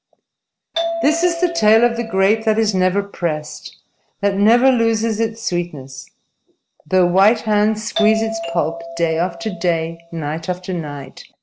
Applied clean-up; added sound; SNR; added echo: none; Doorbell; 8 dB; none.